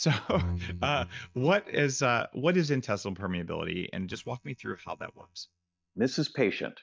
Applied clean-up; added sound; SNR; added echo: neural mask model DeepFilterNet 3.